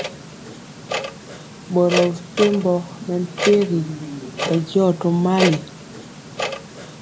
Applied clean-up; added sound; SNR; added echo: none; Clock; 7 dB; none.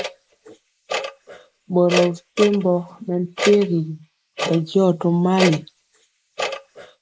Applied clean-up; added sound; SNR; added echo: neural mask model Resemble Enhance denoiser.